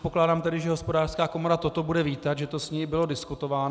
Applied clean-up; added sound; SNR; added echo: none; none; none; none.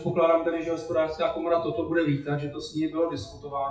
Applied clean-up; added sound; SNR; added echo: classical method WPE with log-MMSE.